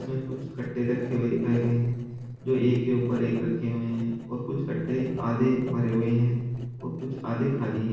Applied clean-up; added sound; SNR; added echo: neural separator model SepFormer DNS4.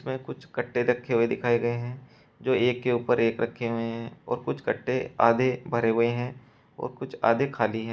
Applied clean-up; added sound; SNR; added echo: none; none; none; none.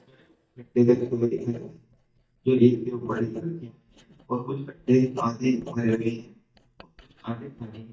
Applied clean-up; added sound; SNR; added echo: neural mask model DeepFilterNet 3.